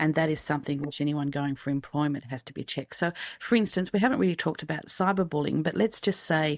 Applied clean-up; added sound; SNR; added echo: neural mask model DeepFilterNet 3.